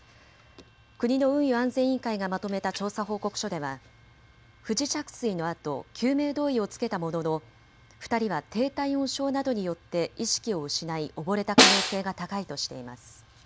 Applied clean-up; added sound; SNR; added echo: none; Snare drum; -4 dB; none.